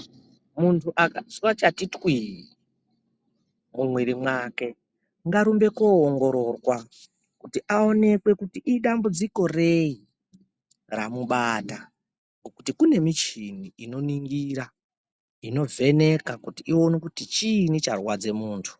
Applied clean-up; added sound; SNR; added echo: none; none; none; none.